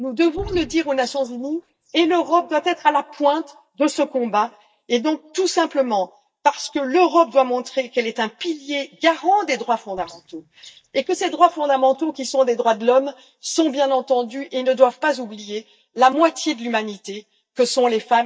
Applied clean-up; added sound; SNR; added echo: neural mask model DeepFilterNet 3.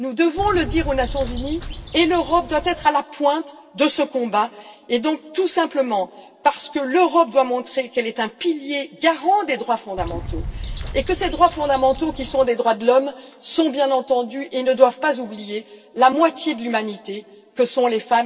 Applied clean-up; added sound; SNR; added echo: none; Bird; 10 dB; reverberation time 2.2 s.